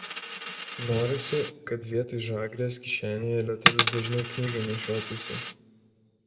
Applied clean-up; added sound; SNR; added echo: none; Coin (dropping); 2 dB; reverberation time 0.5 s.